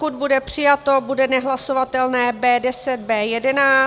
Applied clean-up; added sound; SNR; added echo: none; none; none; none.